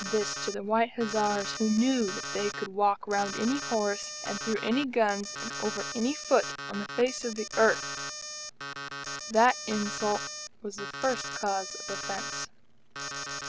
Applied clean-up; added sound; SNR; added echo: none; Alarm; 8 dB; none.